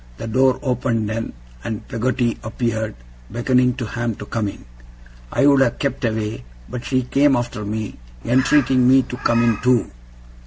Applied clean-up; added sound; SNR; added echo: none; Bird; 11 dB; none.